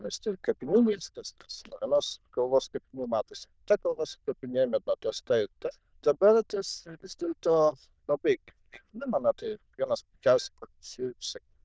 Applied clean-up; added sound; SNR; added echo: neural diffusion model UNIVERSE++.